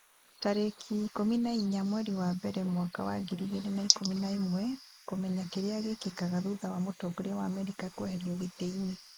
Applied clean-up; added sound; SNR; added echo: neural mask model Resemble Enhance denoiser.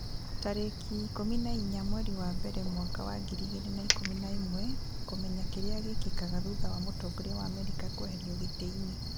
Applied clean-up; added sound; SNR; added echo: none; Coin (dropping) + Cricket; -4 dB; none.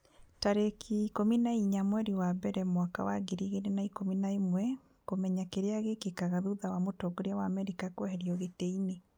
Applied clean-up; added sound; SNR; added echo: none; none; none; none.